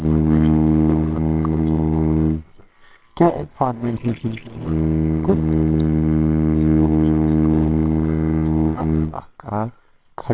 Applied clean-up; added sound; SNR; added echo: neural separator model SepFormer WHAMR!.